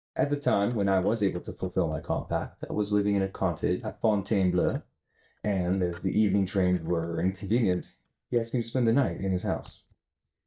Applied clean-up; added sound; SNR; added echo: neural mask model DeepFilterNet 3.